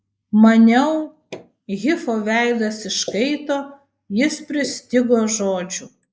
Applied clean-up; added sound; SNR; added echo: neural mask model Resemble Enhance denoiser.